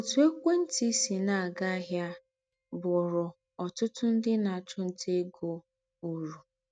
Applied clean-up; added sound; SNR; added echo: neural mask model RNNoise.